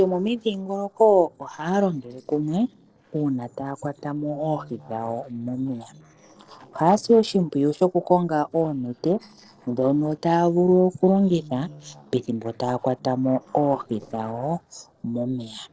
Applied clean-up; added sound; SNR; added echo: neural separator model SepFormer DNS4.